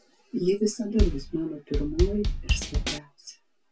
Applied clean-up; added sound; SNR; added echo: none; Bass drum / Snare drum / Drum kit; -3 dB; reverberation time 0.1 s.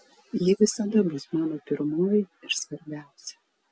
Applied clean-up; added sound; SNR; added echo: none; none; none; none.